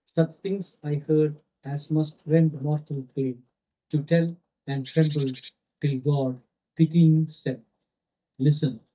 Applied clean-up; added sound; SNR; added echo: neural mask model DeepFilterNet 3.